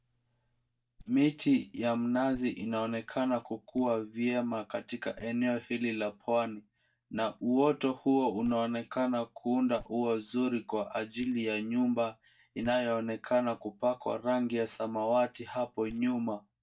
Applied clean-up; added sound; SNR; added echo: neural mask model DeepFilterNet 3.